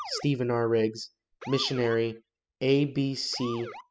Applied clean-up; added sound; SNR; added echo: classical method spectral subtraction.